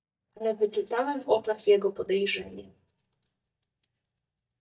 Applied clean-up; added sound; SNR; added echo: neural mask model DeepFilterNet 3.